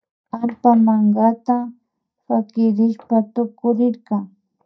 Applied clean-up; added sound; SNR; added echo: neural mask model DeepFilterNet 3.